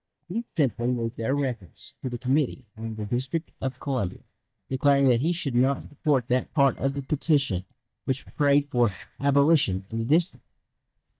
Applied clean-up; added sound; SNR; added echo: neural mask model DeepFilterNet 3.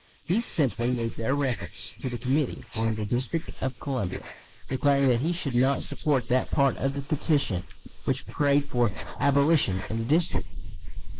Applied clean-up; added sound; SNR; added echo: neural mask model Resemble Enhance denoiser.